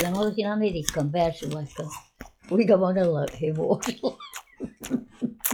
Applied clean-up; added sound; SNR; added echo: classical method log-MMSE.